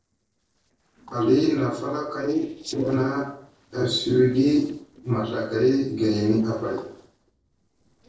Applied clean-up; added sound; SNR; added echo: neural separator model SepFormer DNS4.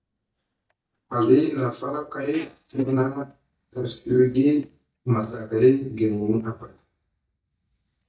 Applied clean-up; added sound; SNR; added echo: neural mask model DeepFilterNet 3.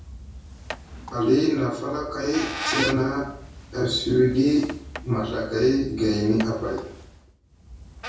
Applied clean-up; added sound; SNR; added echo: none; Squeak; 11 dB; reverberation time 0.6 s.